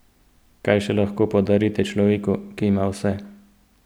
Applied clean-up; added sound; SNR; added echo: none; none; none; none.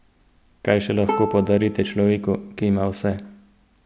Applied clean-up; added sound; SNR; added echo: none; Bowed string instrument; 11 dB; none.